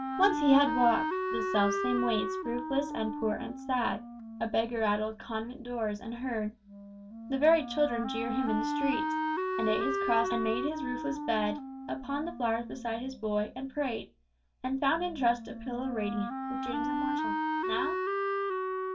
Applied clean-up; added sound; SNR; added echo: none; Wind instrument, woodwind instrument; 3 dB; reverberation time 0.2 s.